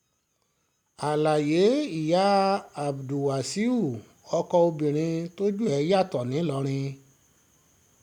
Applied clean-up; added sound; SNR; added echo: none; none; none; none.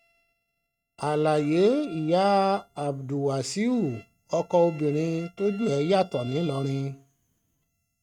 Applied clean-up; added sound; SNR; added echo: neural mask model RNNoise.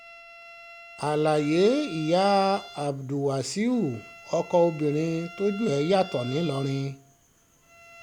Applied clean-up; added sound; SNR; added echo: none; Bowed string instrument; 18 dB; none.